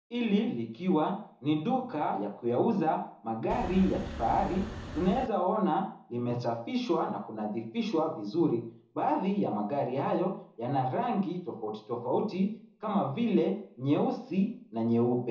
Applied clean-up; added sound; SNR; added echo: none; Wind; 9 dB; reverberation time 0.5 s.